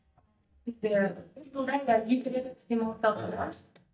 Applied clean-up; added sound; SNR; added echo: neural mask model DeepFilterNet 3.